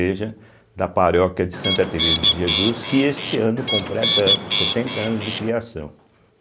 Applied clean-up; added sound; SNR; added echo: none; Bird; -1 dB; none.